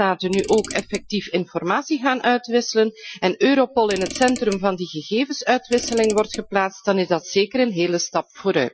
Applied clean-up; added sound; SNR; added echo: classical method Wiener filter.